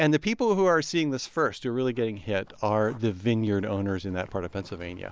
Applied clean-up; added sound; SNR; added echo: none; none; none; none.